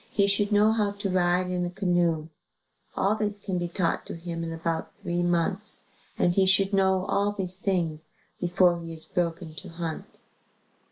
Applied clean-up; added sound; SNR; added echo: neural mask model Resemble Enhance denoiser.